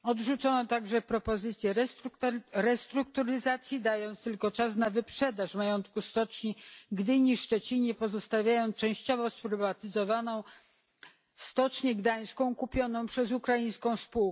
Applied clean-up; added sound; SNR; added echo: none; none; none; none.